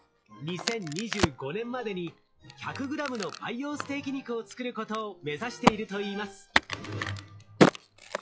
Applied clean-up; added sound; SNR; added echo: classical method log-MMSE.